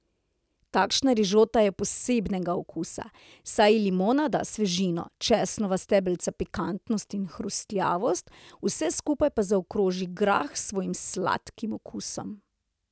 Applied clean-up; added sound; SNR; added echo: none; none; none; none.